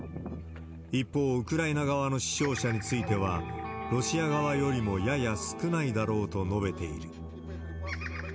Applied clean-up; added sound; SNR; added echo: none; Bird vocalization, bird call, bird song; 19 dB; none.